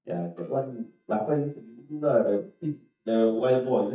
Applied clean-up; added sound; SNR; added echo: neural mask model DeepFilterNet 3.